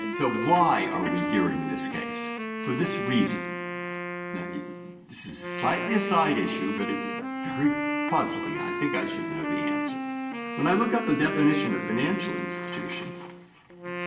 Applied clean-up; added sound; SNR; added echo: none; Wind instrument, woodwind instrument; 3 dB; reverberation time 0.8 s.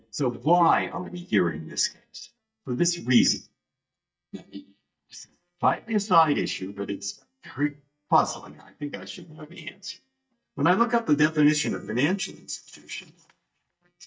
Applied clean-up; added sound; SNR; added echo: neural mask model DeepFilterNet 3.